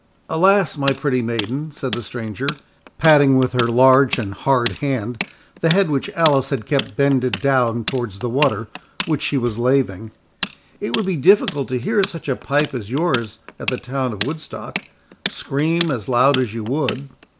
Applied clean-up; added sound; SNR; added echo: none; Tools; 13 dB; none.